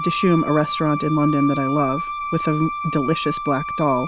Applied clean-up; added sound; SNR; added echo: none; Wind instrument, woodwind instrument; 6 dB; none.